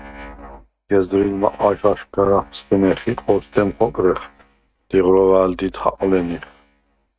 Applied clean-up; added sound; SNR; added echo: neural mask model RNNoise.